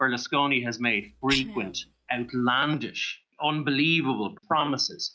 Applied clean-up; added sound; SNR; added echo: neural mask model RNNoise.